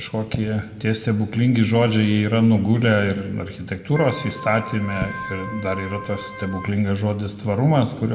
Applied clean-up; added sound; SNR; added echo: none; Organ; 13 dB; reverberation time 1.1 s.